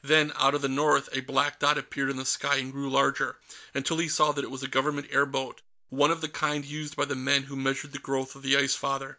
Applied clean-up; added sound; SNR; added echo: none; none; none; none.